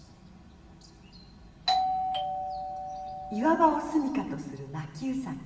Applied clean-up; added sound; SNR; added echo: none; Doorbell; 1 dB; reverberation time 1.2 s.